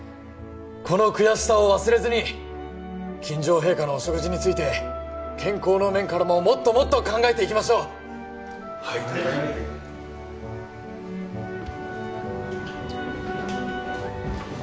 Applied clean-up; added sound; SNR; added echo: none; none; none; none.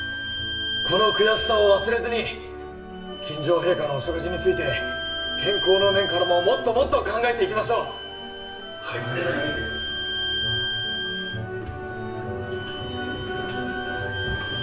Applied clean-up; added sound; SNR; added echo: none; Bowed string instrument; 5 dB; reverberation time 0.8 s.